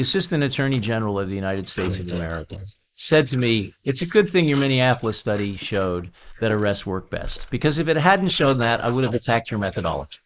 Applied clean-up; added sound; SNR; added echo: neural mask model Resemble Enhance denoiser.